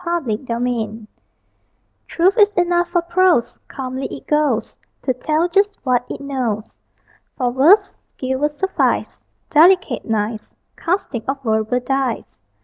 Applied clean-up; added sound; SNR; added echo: none; none; none; none.